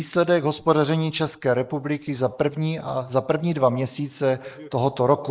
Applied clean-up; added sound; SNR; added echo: neural mask model Resemble Enhance denoiser.